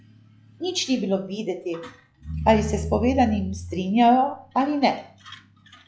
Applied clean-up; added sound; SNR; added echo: classical method log-MMSE.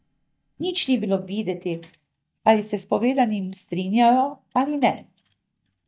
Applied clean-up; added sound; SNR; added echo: neural mask model DeepFilterNet 3.